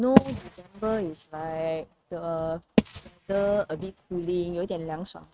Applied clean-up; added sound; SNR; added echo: neural mask model RNNoise.